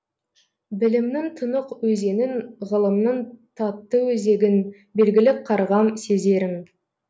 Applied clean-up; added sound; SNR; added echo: none; none; none; none.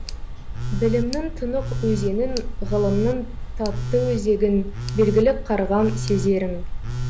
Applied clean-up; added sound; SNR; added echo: none; Tick + Telephone; 4 dB; none.